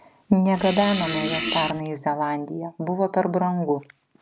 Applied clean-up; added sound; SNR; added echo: none; Fart; 3 dB; none.